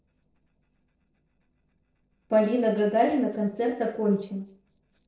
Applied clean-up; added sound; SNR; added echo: neural separator model SepFormer DNS4.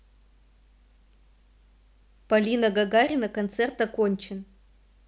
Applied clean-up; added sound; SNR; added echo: none; none; none; none.